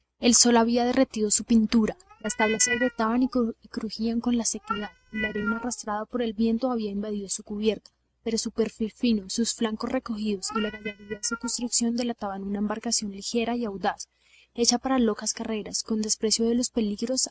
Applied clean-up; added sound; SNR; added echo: neural mask model RNNoise.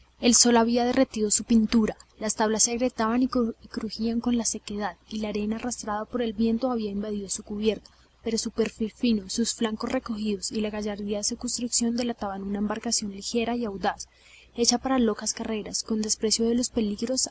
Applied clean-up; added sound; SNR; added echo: none; none; none; none.